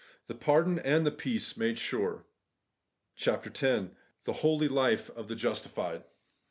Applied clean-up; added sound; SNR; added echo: none; none; none; none.